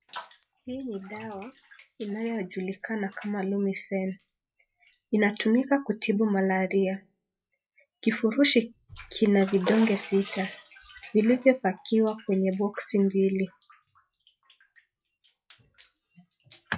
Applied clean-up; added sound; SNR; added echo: classical method log-MMSE.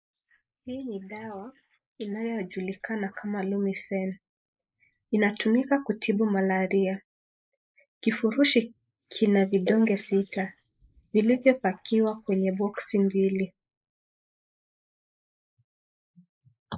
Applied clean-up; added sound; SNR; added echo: neural mask model Resemble Enhance denoiser.